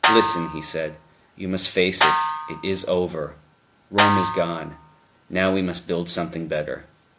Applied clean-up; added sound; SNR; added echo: none; Snare drum; 0 dB; none.